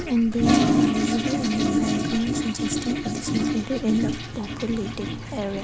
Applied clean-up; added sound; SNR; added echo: none; Toilet flush; -2 dB; none.